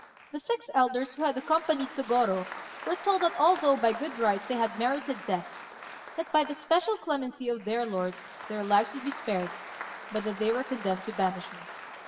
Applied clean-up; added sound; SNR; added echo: none; Applause; 14 dB; reverberation time 2.7 s.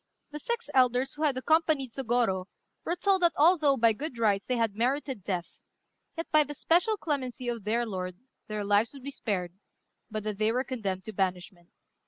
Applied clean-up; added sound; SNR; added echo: none; none; none; none.